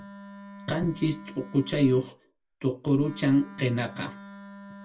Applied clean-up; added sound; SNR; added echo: none; Wind instrument, woodwind instrument; 17 dB; reverberation time 0.2 s.